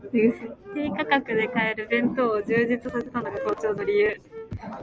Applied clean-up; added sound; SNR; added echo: none; Wind instrument, woodwind instrument; 17 dB; none.